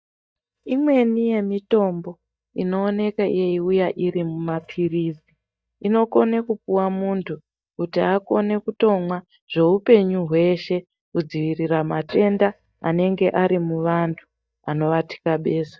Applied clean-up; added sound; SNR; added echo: neural mask model DeepFilterNet 3.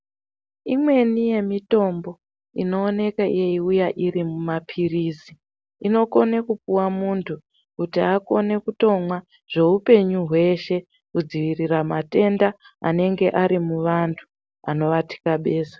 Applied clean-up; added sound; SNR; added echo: none; none; none; none.